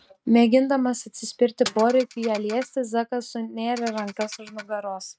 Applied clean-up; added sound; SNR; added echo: neural mask model RNNoise.